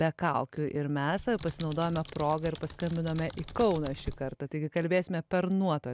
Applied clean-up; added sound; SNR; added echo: none; Computer keyboard; 13 dB; none.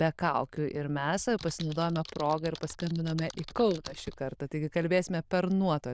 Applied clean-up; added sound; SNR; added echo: neural diffusion model UNIVERSE++.